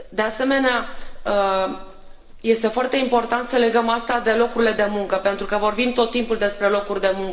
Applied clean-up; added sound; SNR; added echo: none; Livestock, farm animals, working animals; 15 dB; reverberation time 0.8 s.